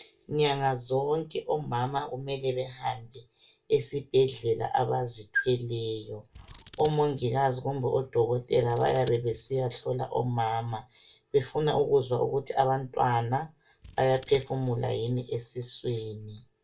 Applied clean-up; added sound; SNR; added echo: none; Scissors; 19 dB; reverberation time 0.2 s.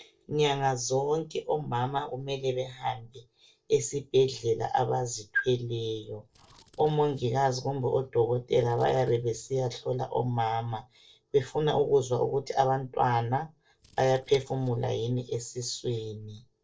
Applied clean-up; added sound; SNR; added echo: neural separator model SepFormer DNS4.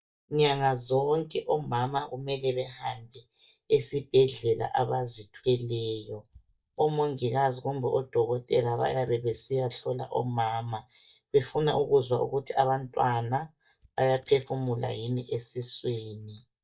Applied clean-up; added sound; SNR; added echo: neural mask model DeepFilterNet 3.